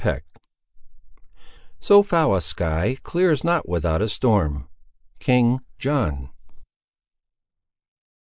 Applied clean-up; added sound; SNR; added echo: neural mask model Resemble Enhance denoiser.